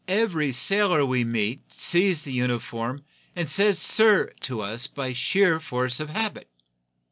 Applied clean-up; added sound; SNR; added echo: none; none; none; none.